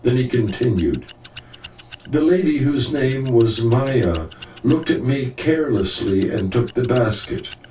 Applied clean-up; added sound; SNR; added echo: none; Scissors; 17 dB; reverberation time 0.2 s.